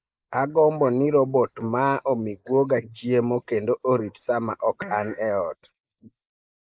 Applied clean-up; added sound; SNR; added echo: neural mask model Resemble Enhance denoiser.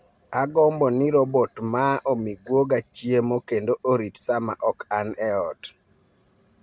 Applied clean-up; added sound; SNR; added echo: none; none; none; none.